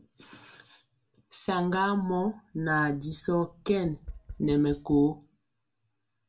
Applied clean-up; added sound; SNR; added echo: none; Tap; 18 dB; reverberation time 0.2 s.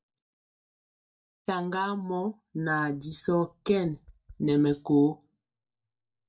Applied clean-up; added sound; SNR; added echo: neural mask model DeepFilterNet 3.